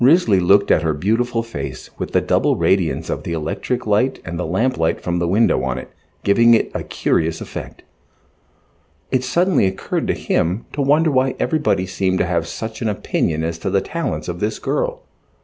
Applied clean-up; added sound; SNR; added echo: none; none; none; none.